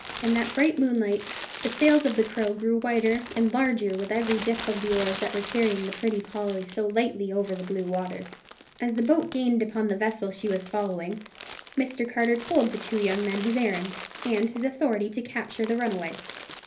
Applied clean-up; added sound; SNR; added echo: none; Crumpling, crinkling; 12 dB; reverberation time 0.3 s.